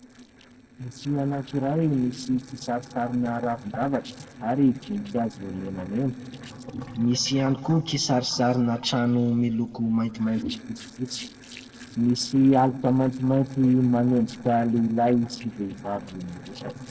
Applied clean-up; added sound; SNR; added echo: neural separator model SepFormer DNS4.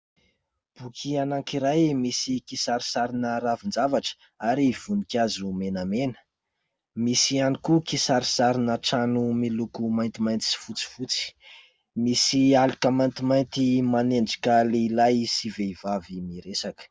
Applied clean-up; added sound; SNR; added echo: none; none; none; none.